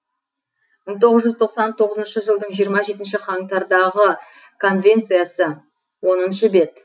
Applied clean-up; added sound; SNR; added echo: none; none; none; none.